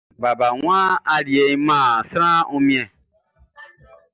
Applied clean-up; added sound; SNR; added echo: none; none; none; none.